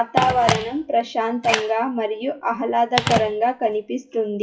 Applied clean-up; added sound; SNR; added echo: classical method WPE with log-MMSE.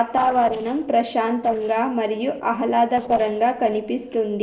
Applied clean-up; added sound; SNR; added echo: neural separator model SepFormer DNS4.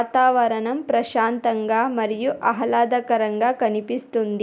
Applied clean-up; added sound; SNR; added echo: none; none; none; none.